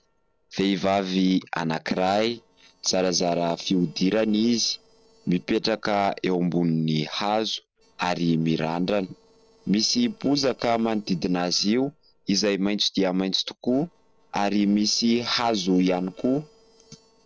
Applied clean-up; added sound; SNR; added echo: neural separator model SepFormer DNS4.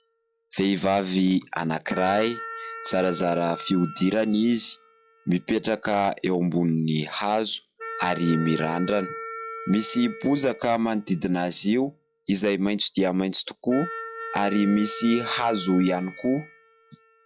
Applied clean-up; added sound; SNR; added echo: classical method log-MMSE.